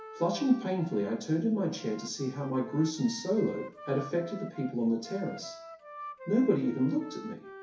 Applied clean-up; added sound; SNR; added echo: none; Wind instrument, woodwind instrument; 16 dB; reverberation time 0.3 s.